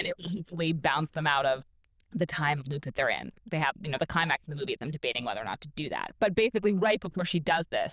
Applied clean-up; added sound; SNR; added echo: neural diffusion model UNIVERSE++.